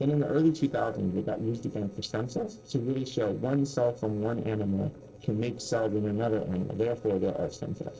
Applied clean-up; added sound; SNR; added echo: neural separator model SepFormer DNS4.